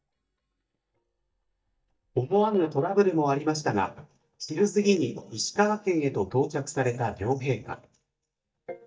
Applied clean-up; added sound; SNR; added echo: neural mask model DeepFilterNet 3.